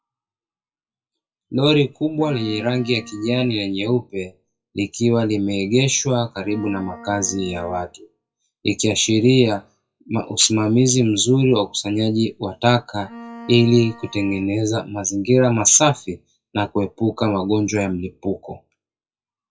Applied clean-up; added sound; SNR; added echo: classical method WPE with log-MMSE.